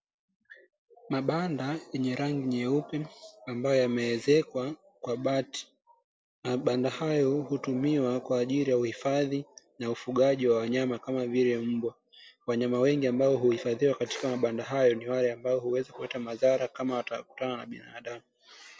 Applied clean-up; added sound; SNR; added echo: none; none; none; none.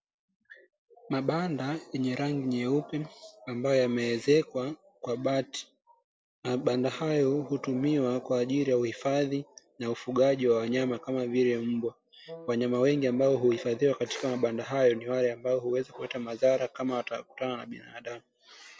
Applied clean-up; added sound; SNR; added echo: none; Wind instrument, woodwind instrument; 19 dB; none.